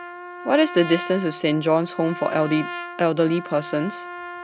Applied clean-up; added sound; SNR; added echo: none; Trumpet; 12 dB; none.